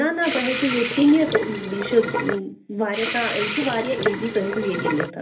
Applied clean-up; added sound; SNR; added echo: none; Sink (filling or washing) / Water tap, faucet; 3 dB; reverberation time 0.3 s.